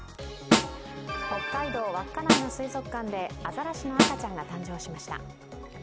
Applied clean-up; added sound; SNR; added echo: none; Snare drum; -4 dB; none.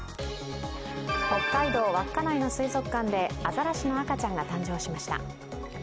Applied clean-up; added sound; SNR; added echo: none; none; none; none.